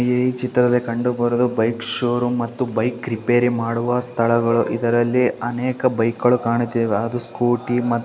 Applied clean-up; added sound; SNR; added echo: none; none; none; none.